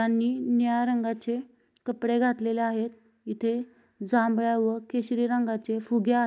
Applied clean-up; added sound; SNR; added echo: none; none; none; none.